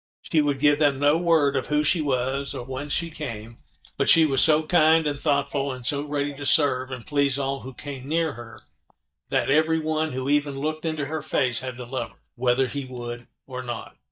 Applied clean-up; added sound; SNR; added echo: neural mask model DeepFilterNet 3.